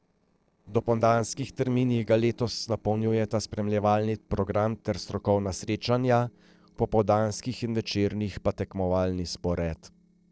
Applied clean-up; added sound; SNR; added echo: neural separator model SepFormer DNS4.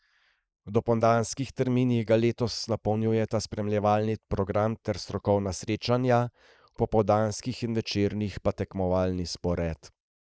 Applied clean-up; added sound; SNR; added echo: neural mask model Resemble Enhance denoiser.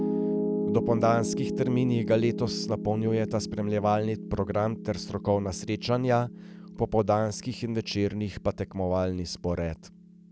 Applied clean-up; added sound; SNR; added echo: none; Piano; 6 dB; none.